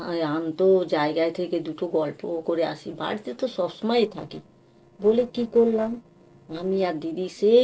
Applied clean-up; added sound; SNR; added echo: neural separator model SepFormer DNS4.